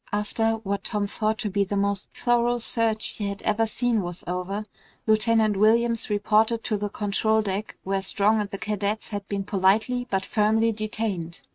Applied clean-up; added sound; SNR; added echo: neural mask model RNNoise.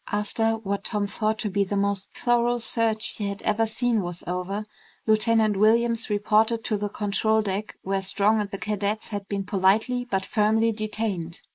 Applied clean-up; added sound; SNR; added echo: neural mask model Resemble Enhance denoiser.